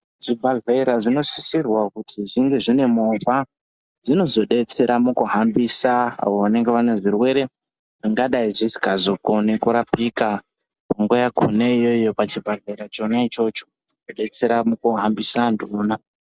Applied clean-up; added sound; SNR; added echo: none; none; none; none.